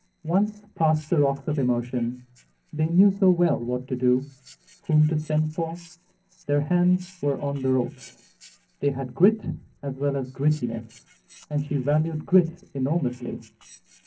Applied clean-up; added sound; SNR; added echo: neural separator model SepFormer DNS4.